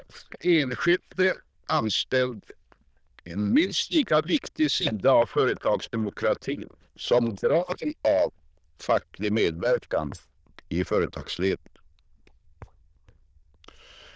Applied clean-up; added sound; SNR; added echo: neural diffusion model UNIVERSE++.